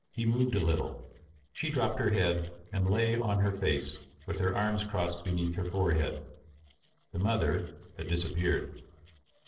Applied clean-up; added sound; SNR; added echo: neural separator model SepFormer DNS4.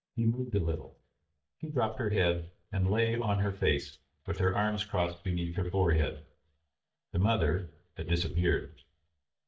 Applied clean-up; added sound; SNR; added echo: neural mask model DeepFilterNet 3.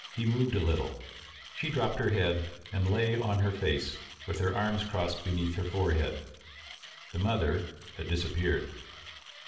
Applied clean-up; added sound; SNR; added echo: none; Mechanisms; 17 dB; reverberation time 0.8 s.